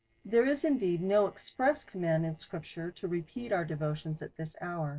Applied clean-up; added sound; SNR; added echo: neural separator model SepFormer DNS4.